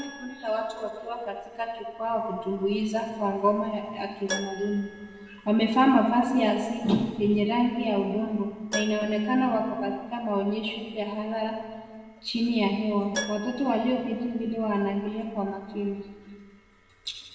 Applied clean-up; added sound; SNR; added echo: none; Keyboard (musical); 17 dB; reverberation time 1.5 s.